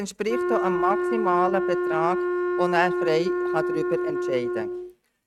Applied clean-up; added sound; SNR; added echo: neural mask model RNNoise.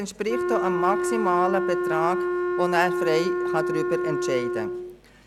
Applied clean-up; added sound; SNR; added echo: none; Wind instrument, woodwind instrument; -1 dB; none.